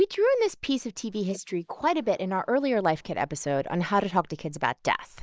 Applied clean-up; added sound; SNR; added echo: neural mask model Resemble Enhance denoiser.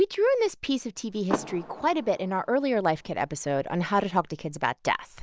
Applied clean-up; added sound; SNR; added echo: none; Car; 13 dB; none.